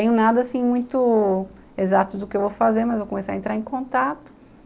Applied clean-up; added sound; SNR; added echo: none; none; none; none.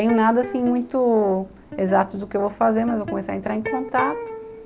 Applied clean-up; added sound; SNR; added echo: none; Electric guitar; 12 dB; none.